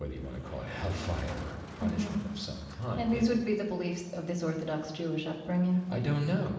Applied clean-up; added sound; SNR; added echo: none; Motor vehicle (road); 17 dB; reverberation time 1.3 s.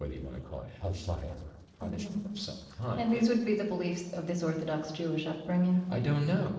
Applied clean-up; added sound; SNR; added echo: neural separator model SepFormer DNS4.